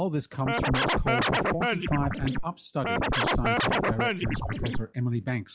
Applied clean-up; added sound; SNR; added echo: classical method log-MMSE.